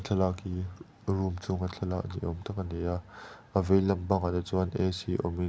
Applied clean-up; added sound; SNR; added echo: none; none; none; none.